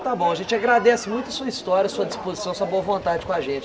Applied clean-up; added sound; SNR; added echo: none; none; none; none.